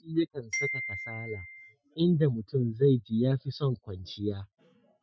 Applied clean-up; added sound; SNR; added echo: classical method Wiener filter.